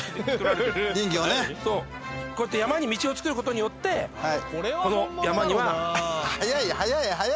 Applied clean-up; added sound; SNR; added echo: none; none; none; none.